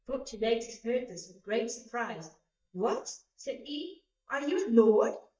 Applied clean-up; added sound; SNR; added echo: neural mask model DeepFilterNet 3.